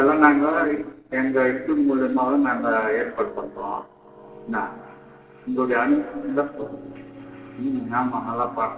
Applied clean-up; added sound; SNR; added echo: neural separator model SepFormer DNS4.